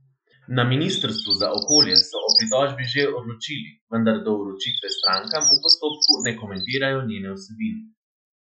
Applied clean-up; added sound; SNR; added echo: classical method Wiener filter.